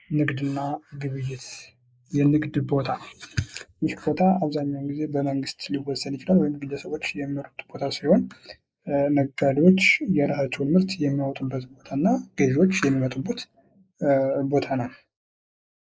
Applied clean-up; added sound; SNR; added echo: neural mask model Resemble Enhance denoiser.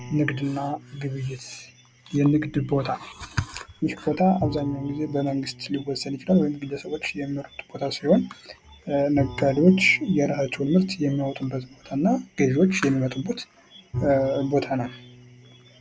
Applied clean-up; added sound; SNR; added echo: none; Bowed string instrument; 16 dB; none.